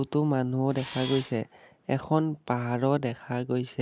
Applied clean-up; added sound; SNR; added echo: none; Camera; 10 dB; none.